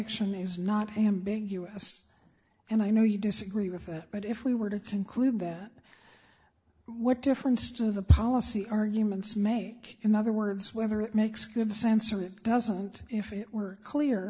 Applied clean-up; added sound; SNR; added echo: none; none; none; none.